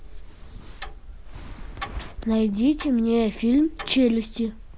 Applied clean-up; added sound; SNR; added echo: none; Tick-tock; 13 dB; none.